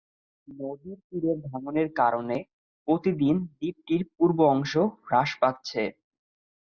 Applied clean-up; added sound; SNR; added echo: none; none; none; none.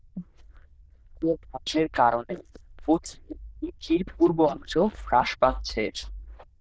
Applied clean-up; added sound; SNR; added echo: neural diffusion model UNIVERSE++.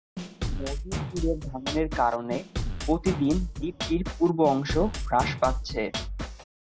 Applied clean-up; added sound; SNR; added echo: none; Drum kit; 4 dB; none.